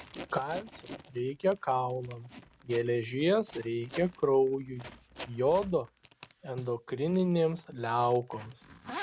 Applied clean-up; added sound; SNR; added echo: none; Zipper (clothing); 16 dB; none.